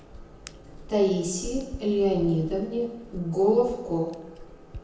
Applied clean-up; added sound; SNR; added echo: none; Hands; 16 dB; reverberation time 0.9 s.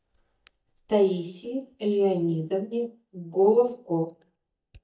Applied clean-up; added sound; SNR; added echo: neural mask model DeepFilterNet 3.